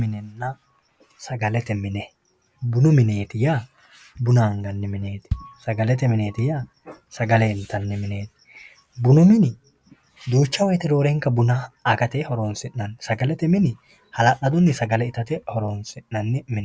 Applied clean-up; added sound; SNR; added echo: none; Bass drum; 15 dB; none.